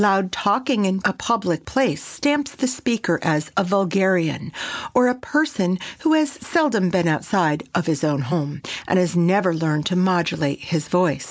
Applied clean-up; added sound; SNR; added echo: neural mask model Resemble Enhance denoiser.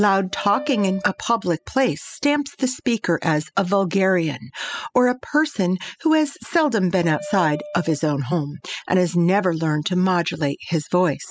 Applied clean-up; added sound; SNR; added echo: classical method spectral subtraction.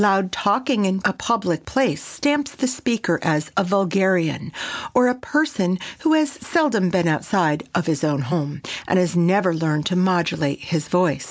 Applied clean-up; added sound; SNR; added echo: none; none; none; none.